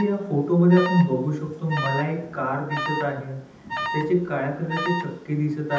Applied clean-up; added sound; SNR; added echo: none; Alarm; 9 dB; reverberation time 0.8 s.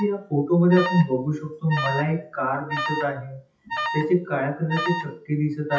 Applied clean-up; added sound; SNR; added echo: classical method WPE with log-MMSE.